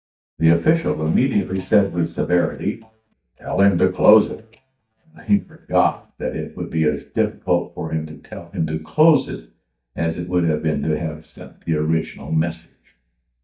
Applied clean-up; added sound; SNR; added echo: neural mask model DeepFilterNet 3.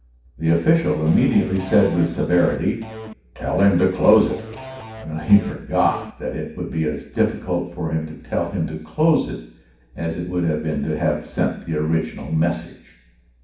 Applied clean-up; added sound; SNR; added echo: none; Electric guitar / Bass guitar; 14 dB; reverberation time 0.6 s.